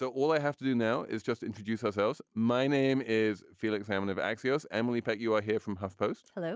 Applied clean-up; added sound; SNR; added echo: none; none; none; none.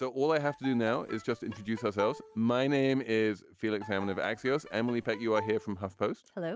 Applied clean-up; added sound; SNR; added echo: none; Bowed string instrument; 15 dB; none.